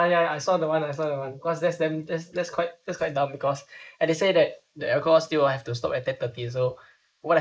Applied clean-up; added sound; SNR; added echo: neural mask model Resemble Enhance denoiser.